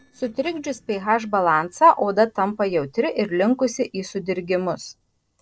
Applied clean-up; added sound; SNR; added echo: neural separator model SepFormer DNS4.